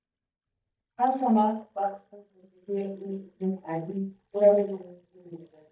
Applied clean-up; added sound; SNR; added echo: neural mask model DeepFilterNet 3.